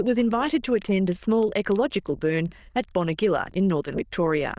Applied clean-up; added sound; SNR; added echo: neural diffusion model UNIVERSE++.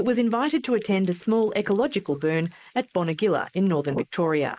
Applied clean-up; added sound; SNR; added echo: neural mask model Resemble Enhance denoiser.